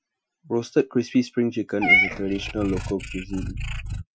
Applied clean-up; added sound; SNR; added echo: classical method Wiener filter.